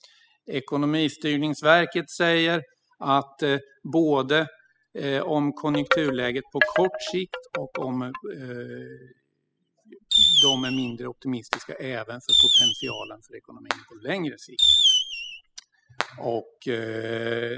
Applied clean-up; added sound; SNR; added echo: classical method spectral subtraction.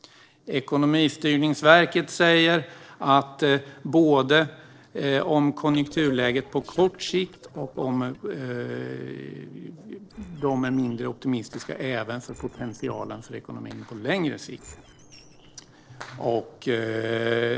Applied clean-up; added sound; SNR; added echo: neural separator model SepFormer DNS4.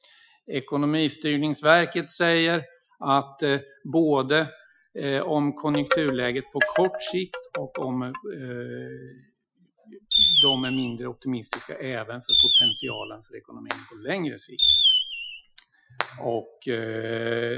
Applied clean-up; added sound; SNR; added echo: classical method Wiener filter.